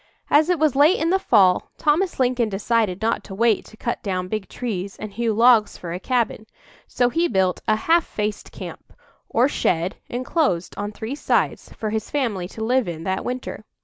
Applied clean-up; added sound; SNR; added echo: none; none; none; none.